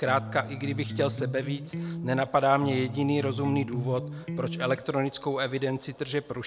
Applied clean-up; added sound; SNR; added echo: none; Electric guitar; 6 dB; none.